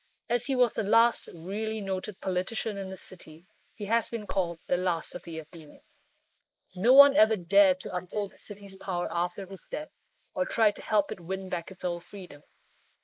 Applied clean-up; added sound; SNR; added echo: neural mask model Resemble Enhance denoiser.